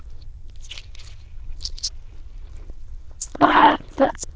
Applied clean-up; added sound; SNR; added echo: neural diffusion model UNIVERSE++.